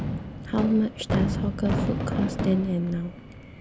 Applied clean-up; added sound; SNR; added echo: none; Fireworks; 2 dB; none.